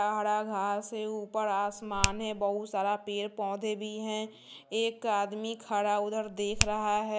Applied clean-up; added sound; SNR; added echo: none; Finger snapping; 2 dB; none.